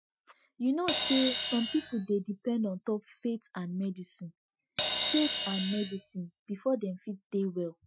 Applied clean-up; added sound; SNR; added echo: classical method Wiener filter.